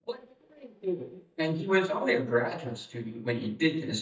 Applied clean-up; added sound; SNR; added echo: neural mask model DeepFilterNet 3.